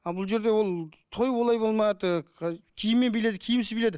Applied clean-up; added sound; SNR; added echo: none; none; none; none.